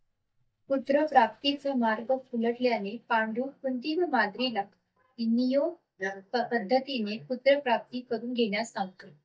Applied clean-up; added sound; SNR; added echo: neural mask model DeepFilterNet 3.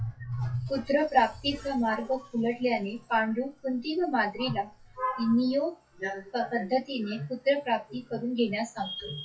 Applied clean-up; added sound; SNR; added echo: classical method WPE with log-MMSE.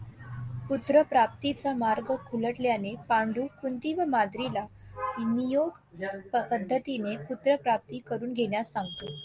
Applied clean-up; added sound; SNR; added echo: none; none; none; none.